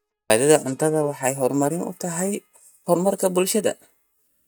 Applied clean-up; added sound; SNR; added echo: neural mask model DeepFilterNet 3.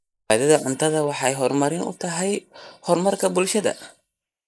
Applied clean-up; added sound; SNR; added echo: neural mask model Resemble Enhance denoiser.